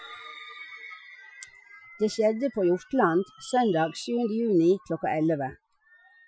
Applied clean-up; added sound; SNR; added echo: classical method Wiener filter.